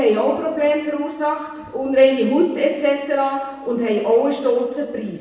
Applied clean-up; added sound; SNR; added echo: none; none; none; reverberation time 1.2 s.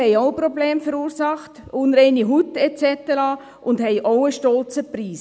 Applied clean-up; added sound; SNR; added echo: none; none; none; none.